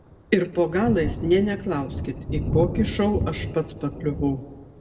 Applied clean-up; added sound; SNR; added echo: none; Thunder; 6 dB; reverberation time 1.2 s.